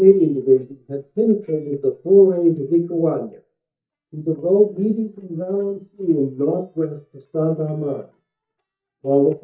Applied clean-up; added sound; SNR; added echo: neural mask model DeepFilterNet 3.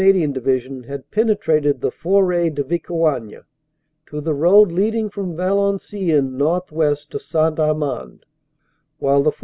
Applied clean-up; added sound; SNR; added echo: none; none; none; none.